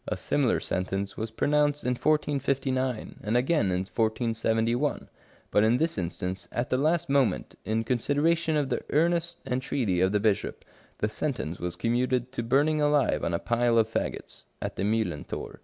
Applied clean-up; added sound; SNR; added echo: none; none; none; none.